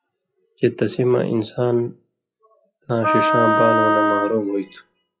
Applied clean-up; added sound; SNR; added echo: classical method log-MMSE.